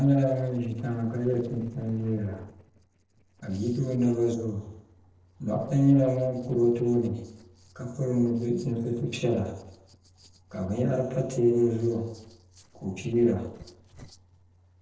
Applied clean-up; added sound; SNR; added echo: neural separator model SepFormer DNS4.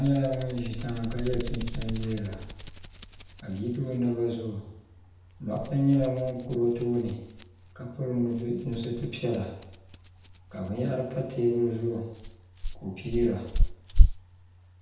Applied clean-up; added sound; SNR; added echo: none; Rattle; 0 dB; reverberation time 0.8 s.